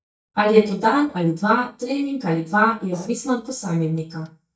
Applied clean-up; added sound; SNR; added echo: neural mask model DeepFilterNet 3.